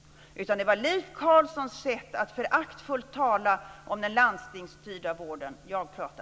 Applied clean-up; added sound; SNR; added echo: none; none; none; none.